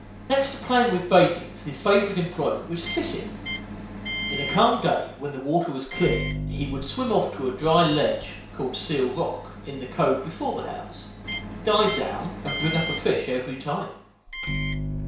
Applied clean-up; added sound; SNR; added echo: none; Microwave oven; 9 dB; reverberation time 0.6 s.